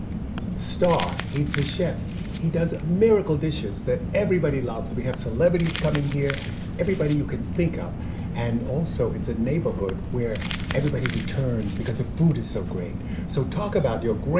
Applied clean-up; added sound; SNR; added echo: none; Clock + Crumpling, crinkling; 14 dB; none.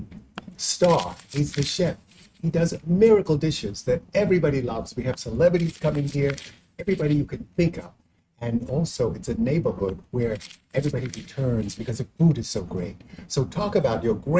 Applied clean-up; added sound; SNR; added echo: neural mask model RNNoise.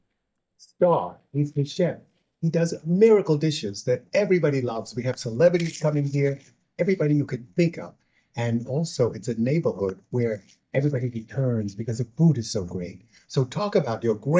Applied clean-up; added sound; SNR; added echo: neural mask model DeepFilterNet 3.